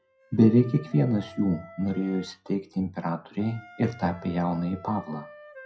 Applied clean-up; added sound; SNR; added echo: classical method WPE with log-MMSE.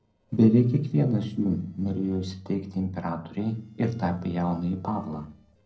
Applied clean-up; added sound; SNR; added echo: neural separator model SepFormer DNS4.